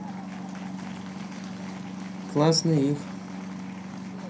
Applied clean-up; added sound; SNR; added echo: none; Applause / Crowd; 18 dB; reverberation time 0.3 s.